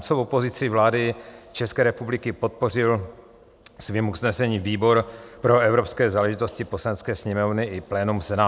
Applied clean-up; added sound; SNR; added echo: none; none; none; none.